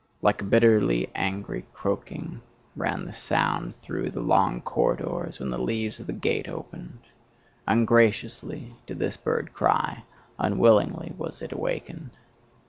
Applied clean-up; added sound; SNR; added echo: none; none; none; none.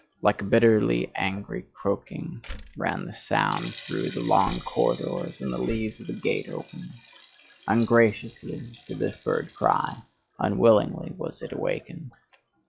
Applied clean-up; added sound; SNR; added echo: classical method log-MMSE.